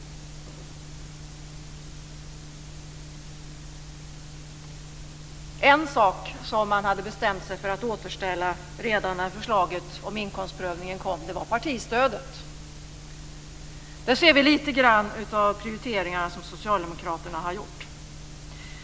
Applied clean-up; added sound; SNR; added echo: none; none; none; none.